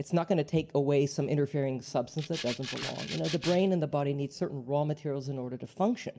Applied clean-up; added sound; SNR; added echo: none; Rattle (instrument); 10 dB; reverberation time 0.3 s.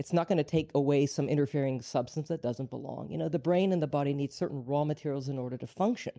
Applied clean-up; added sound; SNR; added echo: none; none; none; none.